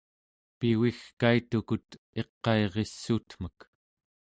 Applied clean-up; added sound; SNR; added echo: none; none; none; none.